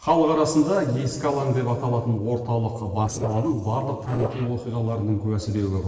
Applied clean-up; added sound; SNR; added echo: neural separator model SepFormer DNS4.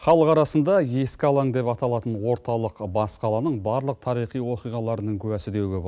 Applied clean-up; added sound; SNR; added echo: none; none; none; none.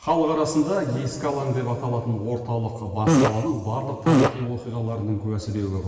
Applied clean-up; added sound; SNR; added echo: none; Fart; -4 dB; reverberation time 2.6 s.